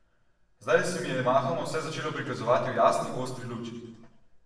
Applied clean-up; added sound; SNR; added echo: none; none; none; reverberation time 1.0 s.